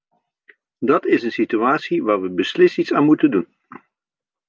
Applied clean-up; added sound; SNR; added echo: none; none; none; none.